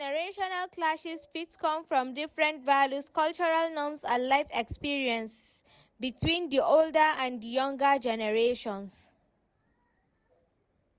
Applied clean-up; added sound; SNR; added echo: none; none; none; none.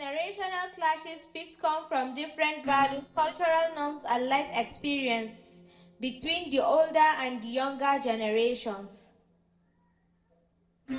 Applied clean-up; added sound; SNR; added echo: neural separator model SepFormer DNS4.